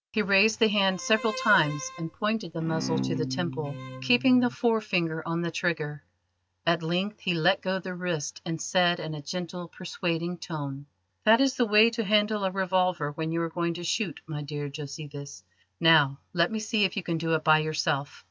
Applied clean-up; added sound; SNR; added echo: none; Bowed string instrument; 8 dB; none.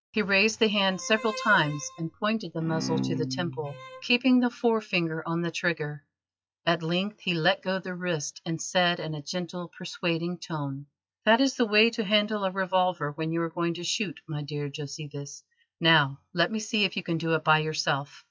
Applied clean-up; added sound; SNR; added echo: classical method log-MMSE.